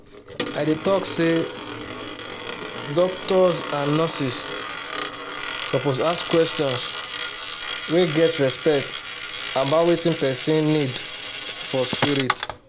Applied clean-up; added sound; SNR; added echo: none; Coin (dropping); 6 dB; none.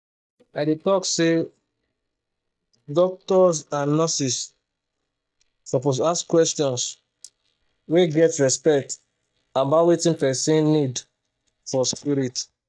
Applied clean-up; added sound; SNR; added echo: neural mask model DeepFilterNet 3.